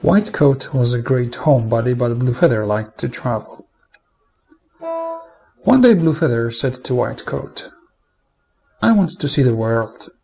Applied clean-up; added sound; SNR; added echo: none; Wind instrument, woodwind instrument; 9 dB; none.